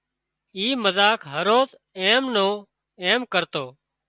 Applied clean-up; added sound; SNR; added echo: none; none; none; none.